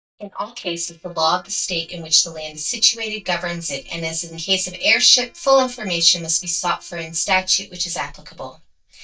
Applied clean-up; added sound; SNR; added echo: neural mask model DeepFilterNet 3.